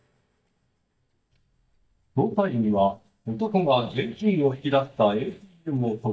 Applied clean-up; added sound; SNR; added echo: neural mask model DeepFilterNet 3.